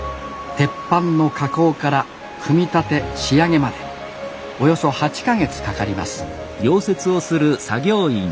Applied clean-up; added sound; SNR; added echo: none; none; none; none.